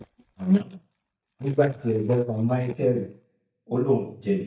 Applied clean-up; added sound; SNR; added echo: neural mask model DeepFilterNet 3.